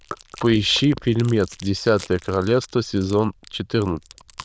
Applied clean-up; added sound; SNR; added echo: neural diffusion model UNIVERSE++.